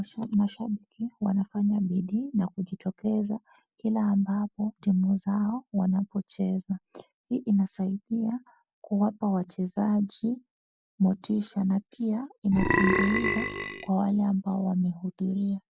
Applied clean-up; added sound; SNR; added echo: none; Burping, eructation; -1 dB; none.